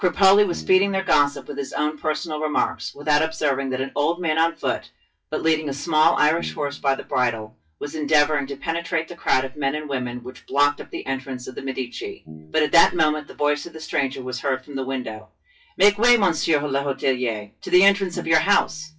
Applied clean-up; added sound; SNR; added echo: classical method WPE with log-MMSE.